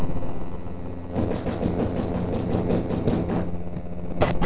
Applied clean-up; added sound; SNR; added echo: neural separator model SepFormer DNS4.